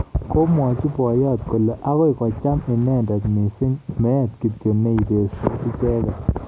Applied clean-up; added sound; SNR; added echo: none; none; none; none.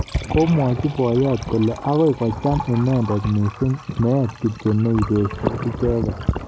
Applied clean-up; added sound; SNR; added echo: none; Liquid; 17 dB; none.